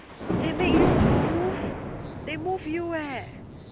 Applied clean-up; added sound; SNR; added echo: none; Thunder; -5 dB; none.